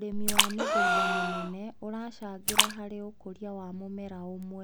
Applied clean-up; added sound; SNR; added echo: none; Gasp + Splash, splatter; -5 dB; none.